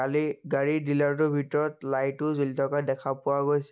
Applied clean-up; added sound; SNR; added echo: none; none; none; none.